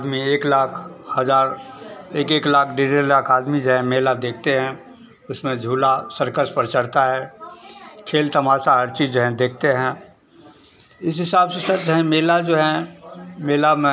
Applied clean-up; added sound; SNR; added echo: none; none; none; none.